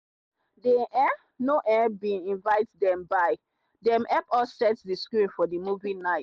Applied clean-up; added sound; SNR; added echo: none; none; none; none.